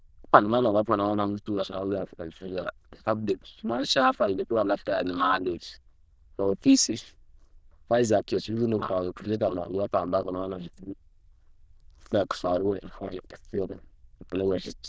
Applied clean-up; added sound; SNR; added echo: neural diffusion model UNIVERSE++.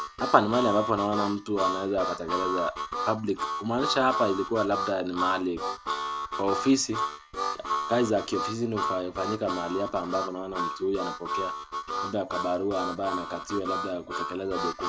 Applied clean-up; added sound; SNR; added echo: none; Harmonica; 4 dB; none.